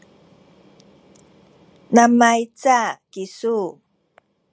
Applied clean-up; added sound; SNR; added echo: none; none; none; none.